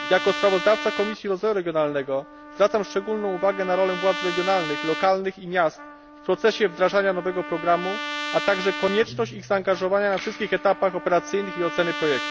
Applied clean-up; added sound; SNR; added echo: none; Trumpet; 10 dB; none.